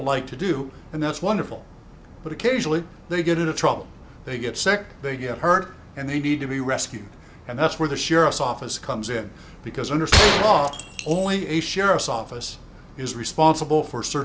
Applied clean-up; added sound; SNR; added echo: none; Gunshot, gunfire; -1 dB; none.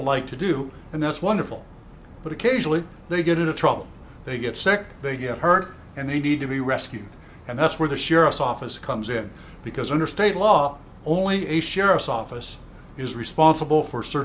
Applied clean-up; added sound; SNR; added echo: none; none; none; none.